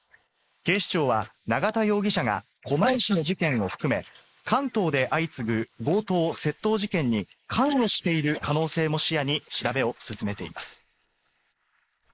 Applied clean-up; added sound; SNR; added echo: neural mask model Resemble Enhance denoiser.